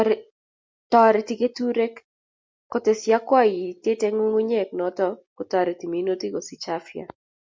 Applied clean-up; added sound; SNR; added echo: none; none; none; none.